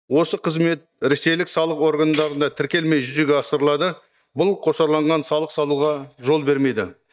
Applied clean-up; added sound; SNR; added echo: neural mask model DeepFilterNet 3.